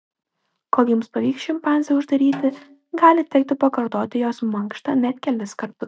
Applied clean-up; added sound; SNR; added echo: neural mask model RNNoise.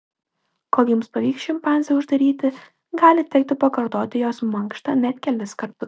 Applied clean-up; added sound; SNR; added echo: none; none; none; none.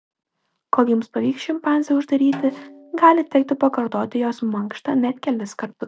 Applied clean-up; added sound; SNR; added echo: none; Snare drum; 20 dB; none.